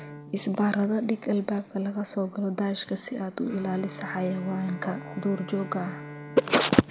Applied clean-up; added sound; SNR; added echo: none; Bowed string instrument; 16 dB; none.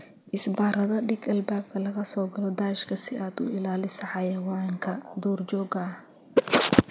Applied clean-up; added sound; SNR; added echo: none; none; none; none.